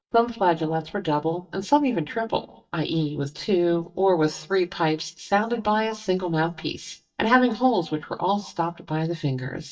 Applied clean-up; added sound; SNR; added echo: neural mask model DeepFilterNet 3.